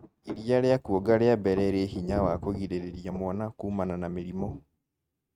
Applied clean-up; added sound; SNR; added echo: neural mask model RNNoise.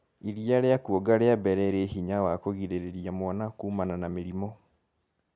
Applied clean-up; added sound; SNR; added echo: none; none; none; none.